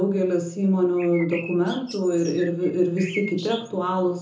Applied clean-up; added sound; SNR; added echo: none; Bird; 15 dB; reverberation time 0.6 s.